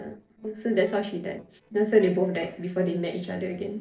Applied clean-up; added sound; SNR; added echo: neural separator model SepFormer DNS4.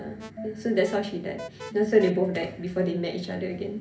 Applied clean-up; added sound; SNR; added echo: none; Alarm; 14 dB; reverberation time 0.3 s.